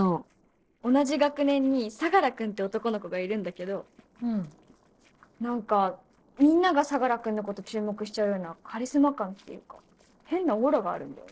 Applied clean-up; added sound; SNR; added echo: neural separator model SepFormer DNS4.